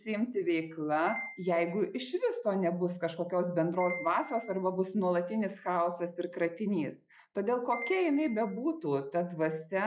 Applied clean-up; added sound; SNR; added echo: classical method log-MMSE.